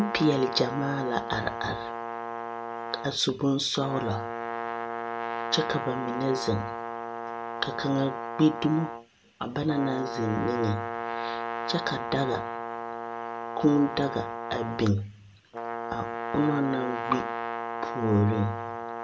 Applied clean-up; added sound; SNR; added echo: none; Brass instrument; 5 dB; none.